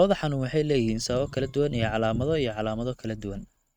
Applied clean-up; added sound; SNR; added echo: neural mask model RNNoise.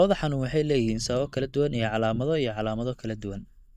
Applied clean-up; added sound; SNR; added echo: neural mask model DeepFilterNet 3.